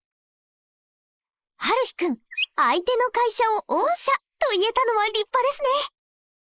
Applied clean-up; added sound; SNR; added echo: neural mask model Resemble Enhance denoiser.